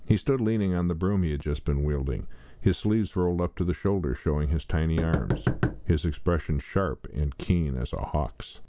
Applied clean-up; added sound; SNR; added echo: none; Knock; 4 dB; none.